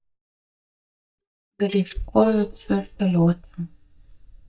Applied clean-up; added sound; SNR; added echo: neural mask model DeepFilterNet 3.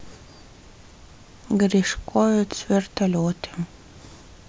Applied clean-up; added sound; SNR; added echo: none; none; none; none.